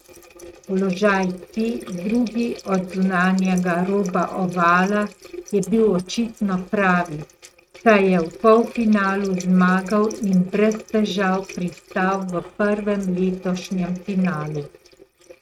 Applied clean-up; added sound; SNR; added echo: neural mask model RNNoise.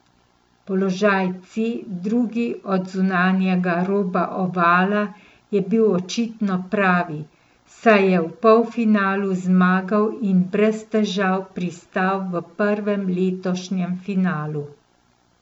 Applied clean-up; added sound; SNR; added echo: none; none; none; none.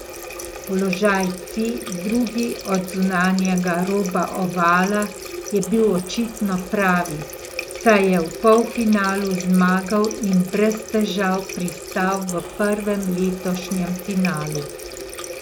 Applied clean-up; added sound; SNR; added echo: none; Water tap, faucet; 12 dB; none.